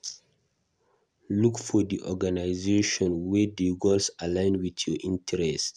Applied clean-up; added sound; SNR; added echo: none; none; none; none.